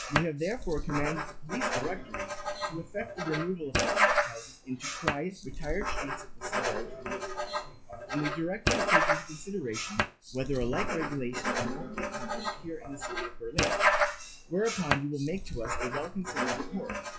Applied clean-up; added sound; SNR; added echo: classical method WPE with log-MMSE.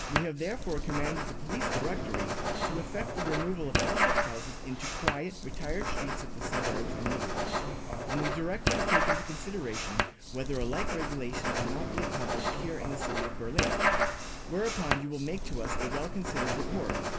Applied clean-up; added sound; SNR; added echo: none; Writing; -5 dB; reverberation time 1.4 s.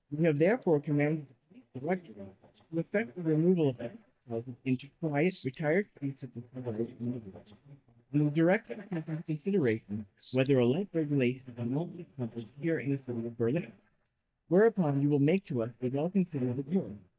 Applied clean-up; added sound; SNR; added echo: neural mask model DeepFilterNet 3.